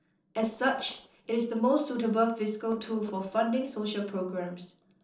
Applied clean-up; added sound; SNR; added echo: neural separator model SepFormer DNS4.